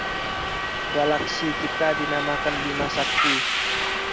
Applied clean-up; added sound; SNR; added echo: none; Subway, metro, underground; -3 dB; none.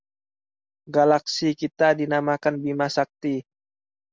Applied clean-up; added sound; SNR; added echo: none; none; none; none.